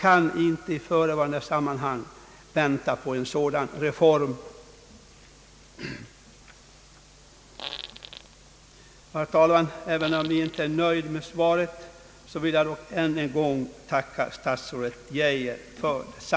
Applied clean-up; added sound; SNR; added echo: none; Fart; 14 dB; none.